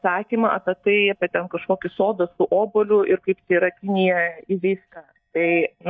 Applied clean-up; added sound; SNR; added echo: neural mask model DeepFilterNet 3.